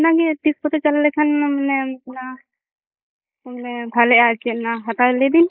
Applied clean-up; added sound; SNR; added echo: neural mask model Resemble Enhance denoiser.